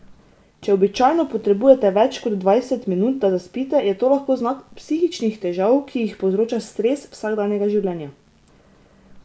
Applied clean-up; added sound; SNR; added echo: none; none; none; none.